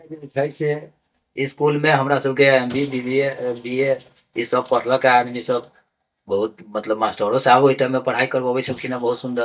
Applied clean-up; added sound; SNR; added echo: neural mask model DeepFilterNet 3.